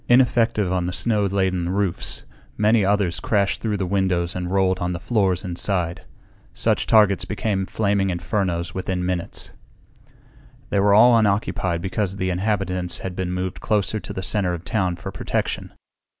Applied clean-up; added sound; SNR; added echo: none; none; none; none.